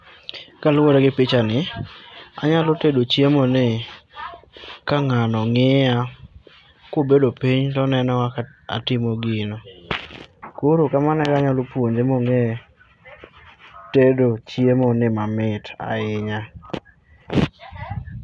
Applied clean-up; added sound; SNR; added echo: none; none; none; none.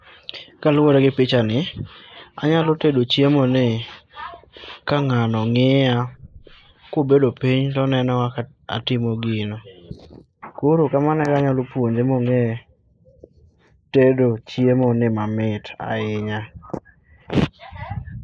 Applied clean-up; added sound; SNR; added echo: neural mask model Resemble Enhance denoiser.